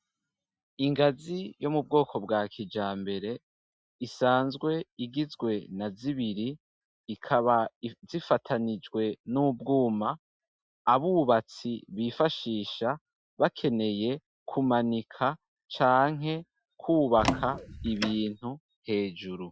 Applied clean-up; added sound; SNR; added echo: classical method Wiener filter.